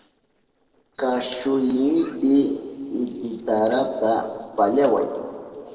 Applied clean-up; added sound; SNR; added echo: neural separator model SepFormer DNS4.